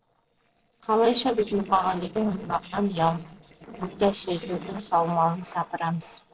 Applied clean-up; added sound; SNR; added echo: neural separator model SepFormer DNS4.